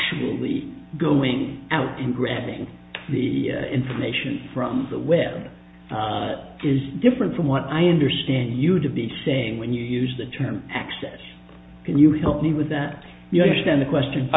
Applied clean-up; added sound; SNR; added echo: none; none; none; none.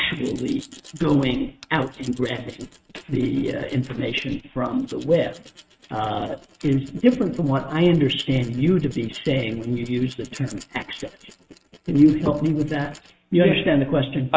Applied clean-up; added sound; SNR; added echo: neural mask model RNNoise.